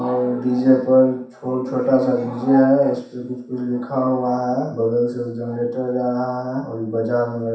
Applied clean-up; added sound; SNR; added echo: none; none; none; reverberation time 0.7 s.